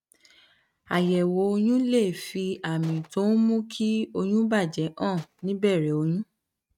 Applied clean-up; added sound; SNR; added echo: neural mask model RNNoise.